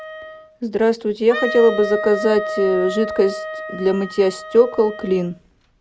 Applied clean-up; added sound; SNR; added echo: none; Wind instrument, woodwind instrument; 10 dB; none.